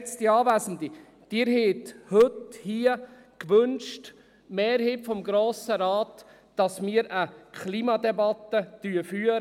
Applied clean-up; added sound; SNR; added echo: none; none; none; none.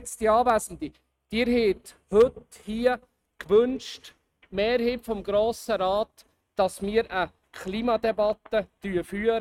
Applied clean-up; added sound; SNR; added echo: neural mask model RNNoise.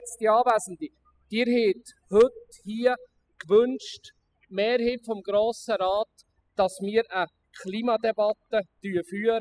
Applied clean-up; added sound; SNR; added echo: classical method spectral subtraction.